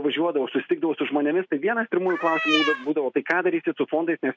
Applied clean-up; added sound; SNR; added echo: none; Cat; 2 dB; none.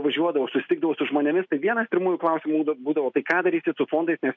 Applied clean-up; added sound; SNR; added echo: none; none; none; none.